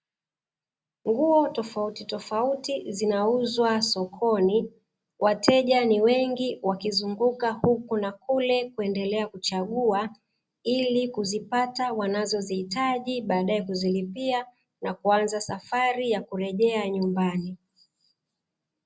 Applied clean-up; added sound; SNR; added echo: none; none; none; none.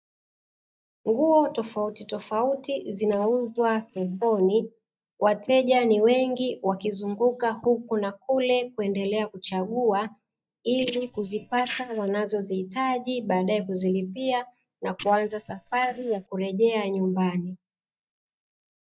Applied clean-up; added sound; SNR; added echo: neural mask model DeepFilterNet 3.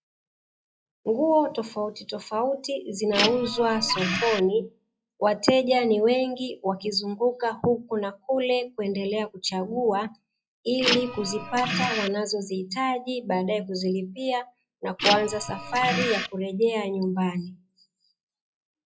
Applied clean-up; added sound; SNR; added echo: classical method log-MMSE.